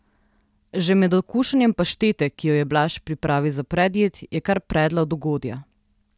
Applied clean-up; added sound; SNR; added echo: none; none; none; none.